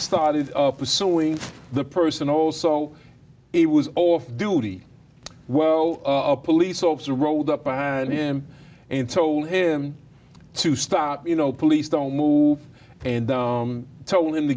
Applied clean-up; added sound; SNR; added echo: none; none; none; none.